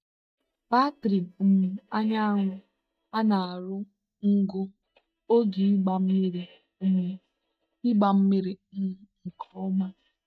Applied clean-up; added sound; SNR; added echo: neural mask model DeepFilterNet 3.